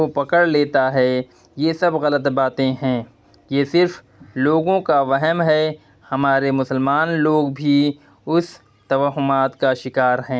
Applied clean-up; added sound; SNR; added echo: none; none; none; none.